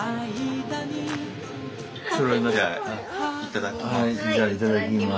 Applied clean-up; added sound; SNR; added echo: none; none; none; none.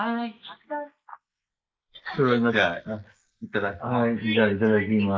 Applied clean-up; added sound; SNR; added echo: neural mask model Resemble Enhance denoiser.